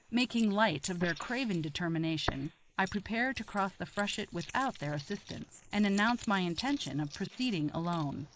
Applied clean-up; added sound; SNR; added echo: neural mask model Resemble Enhance denoiser.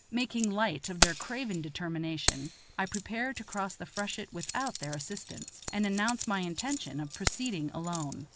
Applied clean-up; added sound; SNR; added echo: none; Keys jangling; 3 dB; none.